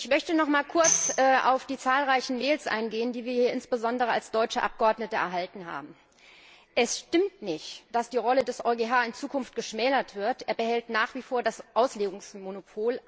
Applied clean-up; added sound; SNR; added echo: none; Tambourine; 4 dB; none.